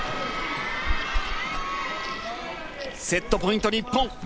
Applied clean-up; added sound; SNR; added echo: none; Chewing, mastication; 5 dB; none.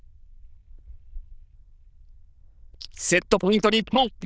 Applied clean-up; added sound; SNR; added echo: neural diffusion model UNIVERSE++.